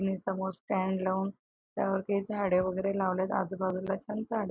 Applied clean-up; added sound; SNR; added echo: none; none; none; none.